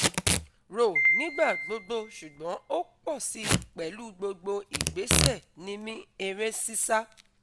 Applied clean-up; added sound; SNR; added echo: none; Packing tape, duct tape / Tearing + Piano; -1 dB; none.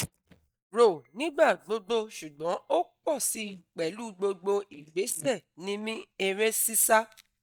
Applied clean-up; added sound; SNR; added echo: neural mask model DeepFilterNet 3.